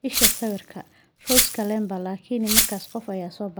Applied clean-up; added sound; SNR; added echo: none; Glass; -3 dB; none.